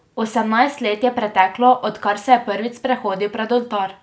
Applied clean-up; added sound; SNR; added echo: none; none; none; none.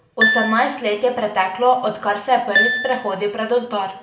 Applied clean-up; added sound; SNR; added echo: none; Piano; 2 dB; reverberation time 1.0 s.